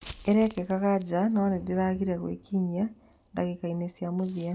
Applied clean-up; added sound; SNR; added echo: none; none; none; none.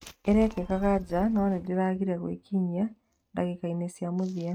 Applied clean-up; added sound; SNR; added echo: neural mask model RNNoise.